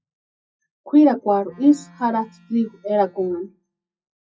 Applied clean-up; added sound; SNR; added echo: classical method WPE with log-MMSE.